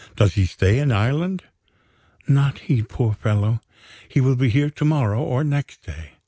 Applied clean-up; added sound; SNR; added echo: none; none; none; none.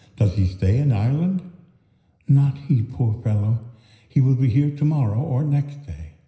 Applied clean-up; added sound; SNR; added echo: none; none; none; reverberation time 0.9 s.